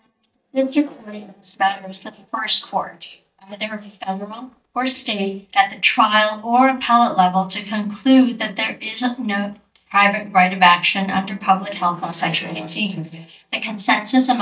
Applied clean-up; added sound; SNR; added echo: neural mask model DeepFilterNet 3.